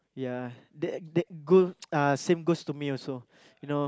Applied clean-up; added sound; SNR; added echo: none; none; none; none.